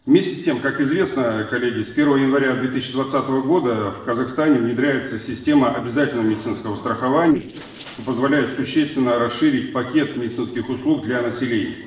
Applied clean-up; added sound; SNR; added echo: neural separator model SepFormer DNS4.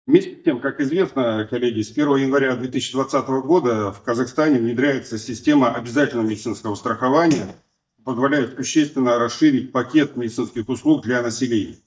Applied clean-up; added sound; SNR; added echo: neural mask model DeepFilterNet 3.